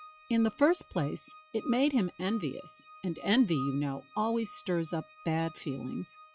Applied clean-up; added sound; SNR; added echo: classical method log-MMSE.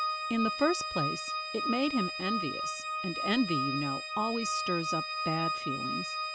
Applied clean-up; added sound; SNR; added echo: none; Organ; 1 dB; none.